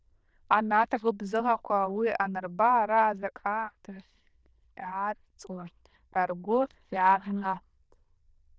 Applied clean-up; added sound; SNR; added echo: neural diffusion model UNIVERSE++.